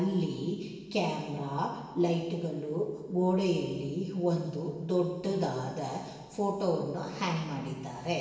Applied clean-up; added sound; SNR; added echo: none; none; none; reverberation time 1.2 s.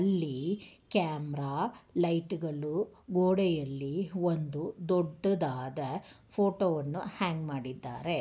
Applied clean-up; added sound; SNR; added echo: none; none; none; none.